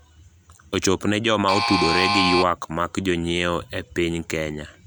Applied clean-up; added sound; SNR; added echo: none; Alarm; -2 dB; none.